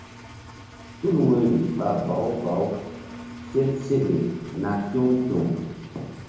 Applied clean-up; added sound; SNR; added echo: none; Engine; 16 dB; reverberation time 0.9 s.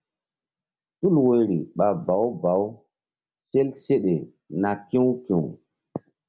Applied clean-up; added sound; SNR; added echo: none; none; none; none.